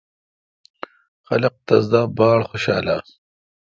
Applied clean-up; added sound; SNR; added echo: none; none; none; none.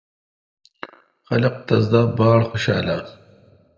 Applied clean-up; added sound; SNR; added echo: none; none; none; reverberation time 1.0 s.